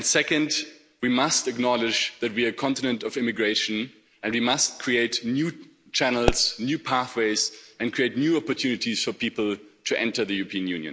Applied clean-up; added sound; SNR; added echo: none; Explosion; 5 dB; none.